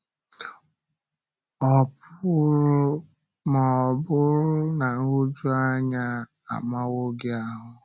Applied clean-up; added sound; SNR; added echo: none; none; none; none.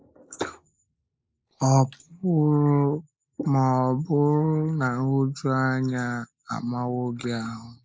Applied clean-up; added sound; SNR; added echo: neural mask model Resemble Enhance denoiser.